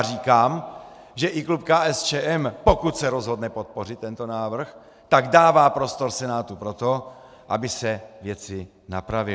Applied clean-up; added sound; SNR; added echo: none; none; none; none.